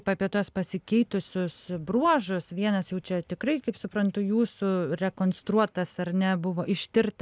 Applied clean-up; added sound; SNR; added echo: none; none; none; none.